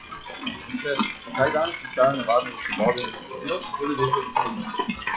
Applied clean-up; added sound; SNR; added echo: classical method log-MMSE.